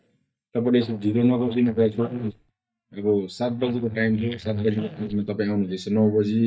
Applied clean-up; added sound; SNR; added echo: neural mask model DeepFilterNet 3.